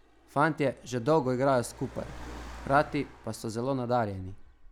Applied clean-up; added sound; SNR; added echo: none; Car; 17 dB; none.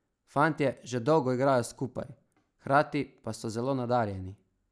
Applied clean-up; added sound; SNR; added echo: none; none; none; none.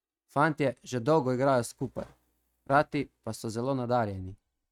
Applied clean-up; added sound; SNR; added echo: neural mask model RNNoise.